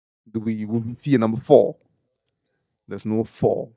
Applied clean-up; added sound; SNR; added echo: neural mask model DeepFilterNet 3.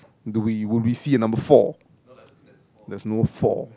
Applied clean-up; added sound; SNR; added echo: none; none; none; none.